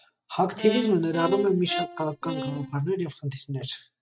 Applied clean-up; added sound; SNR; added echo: neural mask model RNNoise.